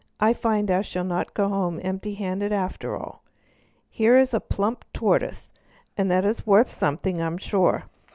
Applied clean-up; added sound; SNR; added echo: none; none; none; none.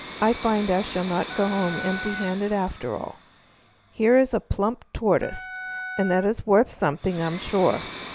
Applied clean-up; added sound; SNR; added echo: none; Wind instrument, woodwind instrument + Domestic sounds, home sounds; 13 dB; none.